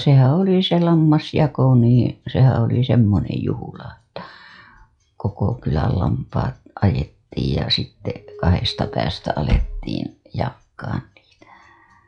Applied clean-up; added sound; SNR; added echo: classical method log-MMSE.